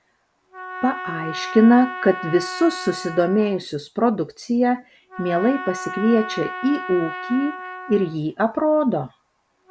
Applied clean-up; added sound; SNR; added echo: none; Trumpet; 12 dB; none.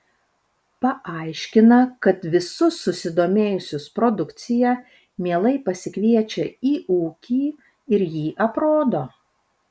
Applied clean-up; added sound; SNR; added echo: none; none; none; none.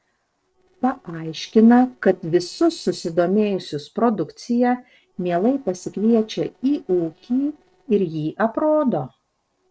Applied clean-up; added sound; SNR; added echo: neural separator model SepFormer DNS4.